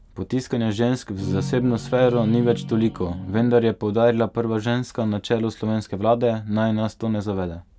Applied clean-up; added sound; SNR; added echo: none; Guitar; 9 dB; none.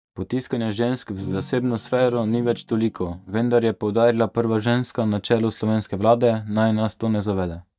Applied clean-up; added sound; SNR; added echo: neural mask model DeepFilterNet 3.